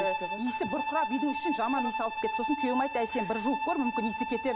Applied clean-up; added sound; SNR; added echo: none; Bowed string instrument; 2 dB; none.